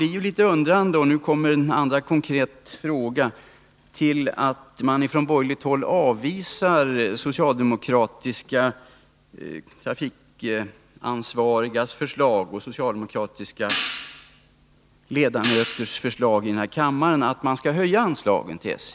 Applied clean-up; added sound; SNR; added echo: none; Hi-hat; 10 dB; none.